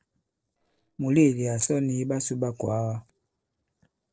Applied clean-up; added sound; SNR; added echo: neural separator model SepFormer DNS4.